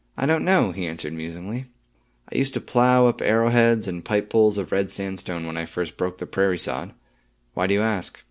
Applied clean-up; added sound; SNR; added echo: none; none; none; none.